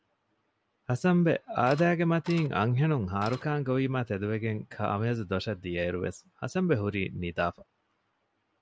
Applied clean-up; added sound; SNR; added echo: none; Printer; 15 dB; none.